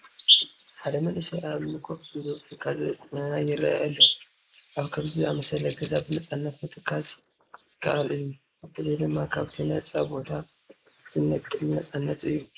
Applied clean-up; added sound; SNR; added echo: neural mask model Resemble Enhance denoiser.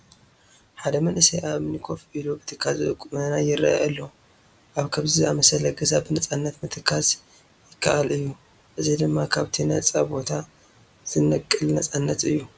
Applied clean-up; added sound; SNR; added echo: none; none; none; none.